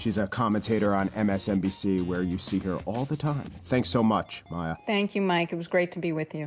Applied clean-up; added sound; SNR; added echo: none; none; none; none.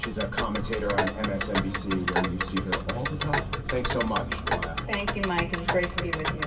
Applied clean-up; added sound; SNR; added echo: none; Tick; -2 dB; reverberation time 2.4 s.